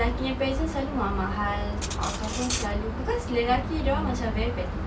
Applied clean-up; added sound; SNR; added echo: none; Cutlery, silverware; 12 dB; none.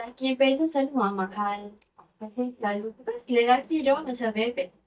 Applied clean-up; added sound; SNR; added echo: neural mask model DeepFilterNet 3.